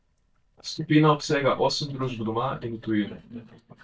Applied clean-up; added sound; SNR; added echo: neural mask model DeepFilterNet 3.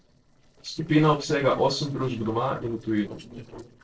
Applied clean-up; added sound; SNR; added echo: neural separator model SepFormer DNS4.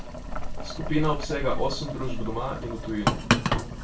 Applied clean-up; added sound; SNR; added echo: none; Boiling; -3 dB; reverberation time 0.2 s.